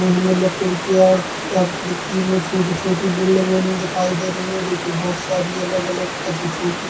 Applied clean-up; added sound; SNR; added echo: none; Stream / Liquid; 7 dB; reverberation time 0.3 s.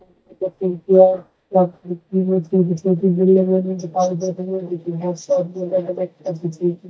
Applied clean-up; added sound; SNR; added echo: neural mask model DeepFilterNet 3.